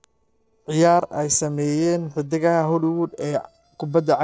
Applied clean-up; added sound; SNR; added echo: neural separator model SepFormer DNS4.